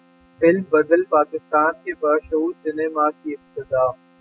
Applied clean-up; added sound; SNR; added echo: classical method spectral subtraction.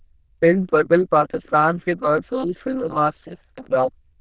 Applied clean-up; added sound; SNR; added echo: neural diffusion model UNIVERSE++.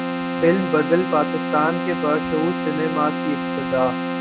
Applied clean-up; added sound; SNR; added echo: none; Keyboard (musical); 2 dB; none.